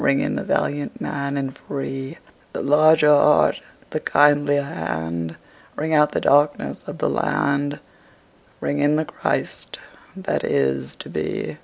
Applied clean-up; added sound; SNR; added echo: none; none; none; none.